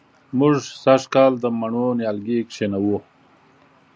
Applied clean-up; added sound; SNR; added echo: none; none; none; none.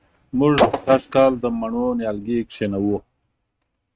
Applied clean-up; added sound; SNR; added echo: neural mask model RNNoise.